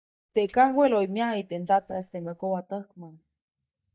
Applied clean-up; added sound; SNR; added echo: neural mask model DeepFilterNet 3.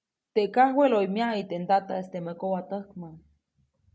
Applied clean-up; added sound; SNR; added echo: none; none; none; none.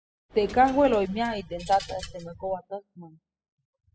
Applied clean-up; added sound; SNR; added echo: classical method spectral subtraction.